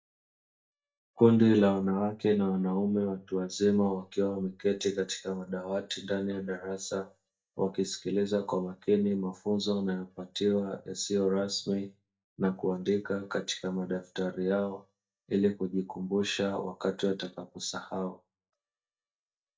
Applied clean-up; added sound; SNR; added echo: neural mask model DeepFilterNet 3.